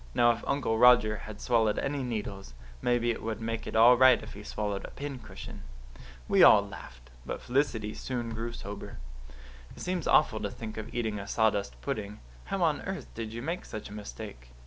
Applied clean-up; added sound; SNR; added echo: none; none; none; none.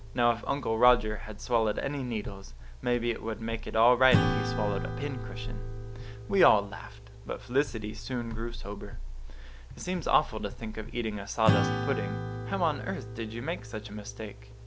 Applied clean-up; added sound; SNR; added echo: none; Acoustic guitar / Strum; 6 dB; none.